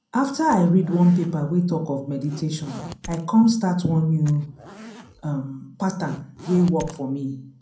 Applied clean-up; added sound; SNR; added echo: none; Zipper (clothing); 19 dB; reverberation time 0.5 s.